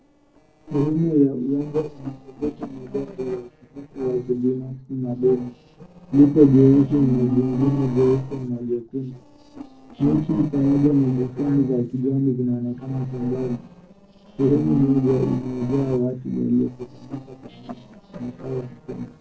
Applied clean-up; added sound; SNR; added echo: neural separator model SepFormer DNS4.